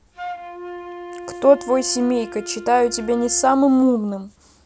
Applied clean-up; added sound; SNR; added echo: none; Wind instrument, woodwind instrument; 15 dB; none.